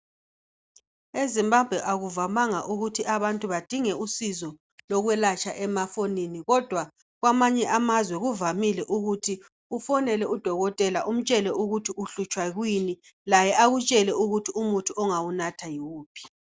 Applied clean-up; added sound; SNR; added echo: none; none; none; none.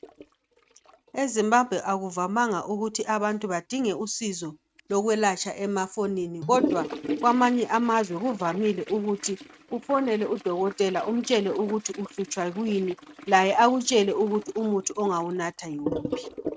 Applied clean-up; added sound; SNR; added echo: neural mask model RNNoise.